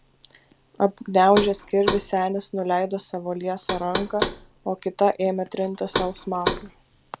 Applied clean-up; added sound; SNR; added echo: none; Knock; 8 dB; none.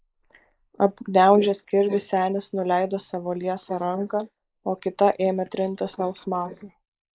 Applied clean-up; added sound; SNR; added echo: neural mask model Resemble Enhance denoiser.